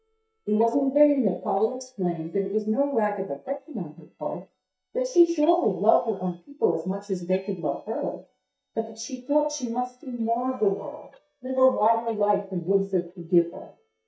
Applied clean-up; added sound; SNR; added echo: neural mask model DeepFilterNet 3.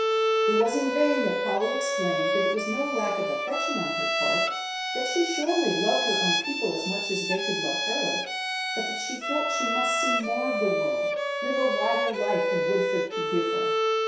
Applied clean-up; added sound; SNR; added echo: none; Bowed string instrument; -2 dB; reverberation time 0.7 s.